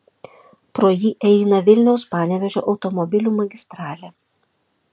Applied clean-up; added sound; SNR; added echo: none; none; none; none.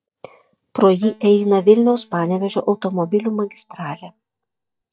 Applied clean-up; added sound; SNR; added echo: neural mask model DeepFilterNet 3.